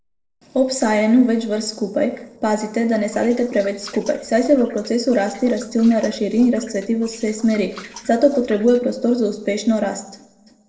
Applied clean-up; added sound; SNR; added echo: neural separator model SepFormer DNS4.